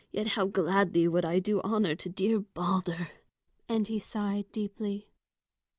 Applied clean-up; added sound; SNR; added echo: none; none; none; none.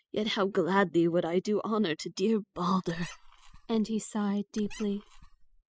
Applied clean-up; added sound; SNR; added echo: classical method spectral subtraction.